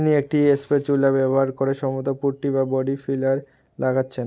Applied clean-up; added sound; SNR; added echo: none; none; none; none.